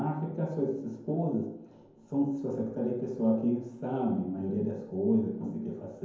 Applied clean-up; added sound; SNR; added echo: none; none; none; reverberation time 0.9 s.